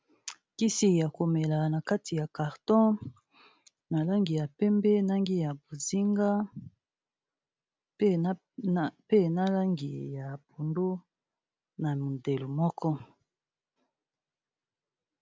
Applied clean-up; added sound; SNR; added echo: none; none; none; none.